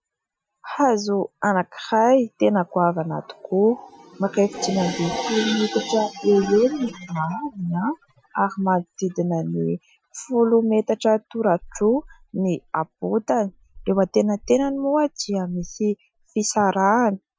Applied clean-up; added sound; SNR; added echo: classical method Wiener filter.